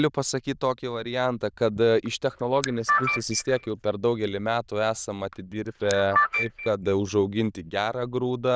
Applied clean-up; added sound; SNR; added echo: neural diffusion model UNIVERSE++.